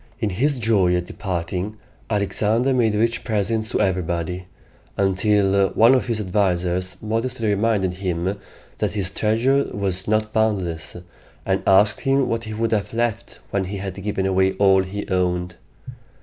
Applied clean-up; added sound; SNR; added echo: none; none; none; none.